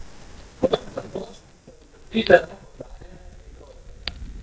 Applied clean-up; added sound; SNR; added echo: neural mask model DeepFilterNet 3.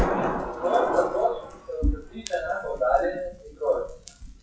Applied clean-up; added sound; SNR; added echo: classical method WPE with log-MMSE.